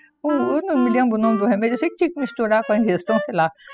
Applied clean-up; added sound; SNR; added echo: classical method spectral subtraction.